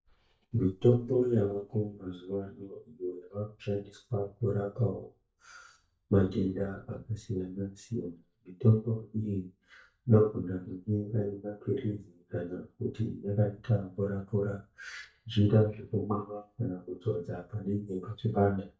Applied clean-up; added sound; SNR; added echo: neural mask model DeepFilterNet 3.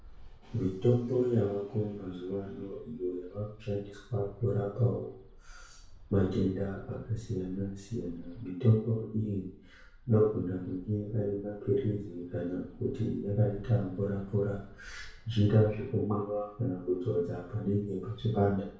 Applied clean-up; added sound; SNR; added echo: none; Bird; 19 dB; reverberation time 0.6 s.